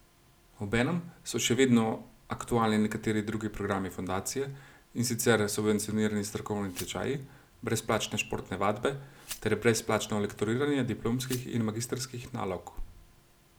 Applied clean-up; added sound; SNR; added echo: none; Glass; 20 dB; none.